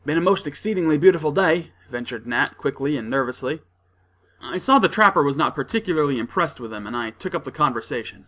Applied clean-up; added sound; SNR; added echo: none; none; none; none.